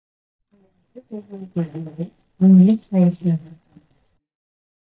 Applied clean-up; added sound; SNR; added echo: neural mask model DeepFilterNet 3.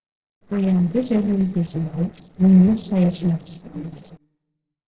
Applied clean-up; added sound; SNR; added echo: neural separator model SepFormer DNS4.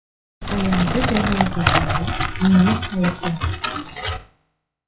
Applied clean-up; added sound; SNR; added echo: classical method WPE with log-MMSE.